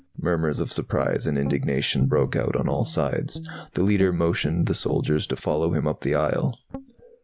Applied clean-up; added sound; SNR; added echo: none; Guitar; 12 dB; none.